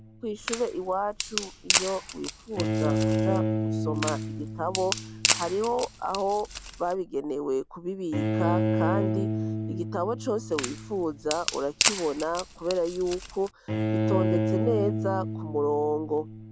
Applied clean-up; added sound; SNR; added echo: none; Bowed string instrument + Wood; -1 dB; none.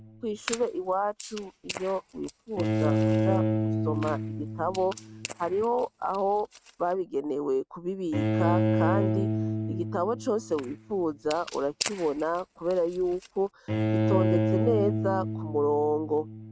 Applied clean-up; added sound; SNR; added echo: neural mask model RNNoise.